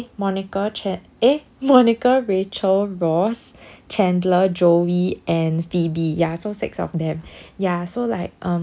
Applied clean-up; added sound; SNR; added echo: none; none; none; none.